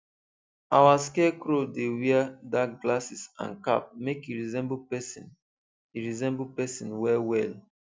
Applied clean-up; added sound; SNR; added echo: none; Breathing; 19 dB; none.